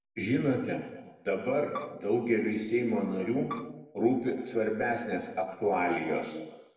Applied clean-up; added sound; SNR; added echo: none; Bowed string instrument; 11 dB; reverberation time 1.2 s.